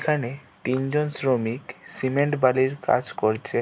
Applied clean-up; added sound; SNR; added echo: none; none; none; none.